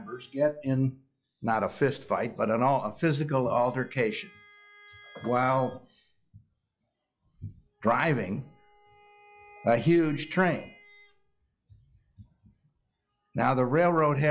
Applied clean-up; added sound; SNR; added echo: classical method log-MMSE.